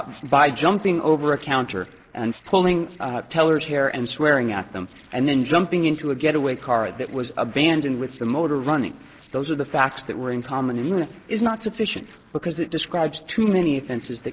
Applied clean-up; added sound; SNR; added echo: neural separator model SepFormer DNS4.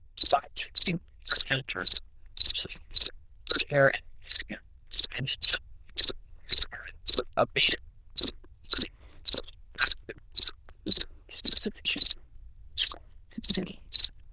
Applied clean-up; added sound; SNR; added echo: neural diffusion model UNIVERSE++.